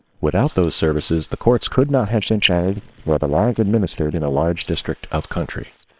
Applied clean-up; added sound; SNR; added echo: neural separator model SepFormer WHAM!.